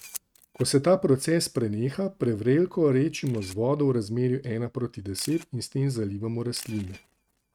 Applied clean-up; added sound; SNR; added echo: neural mask model RNNoise.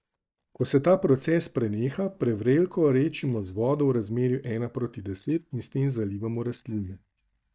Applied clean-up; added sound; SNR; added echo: neural mask model DeepFilterNet 3.